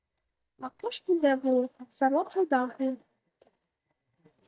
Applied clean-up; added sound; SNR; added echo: neural mask model DeepFilterNet 3.